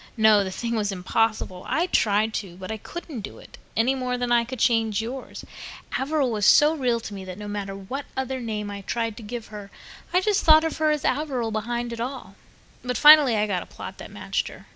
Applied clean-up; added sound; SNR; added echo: none; none; none; none.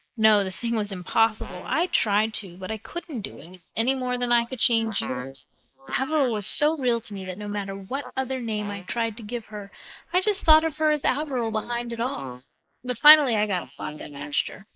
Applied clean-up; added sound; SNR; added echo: neural mask model Resemble Enhance denoiser.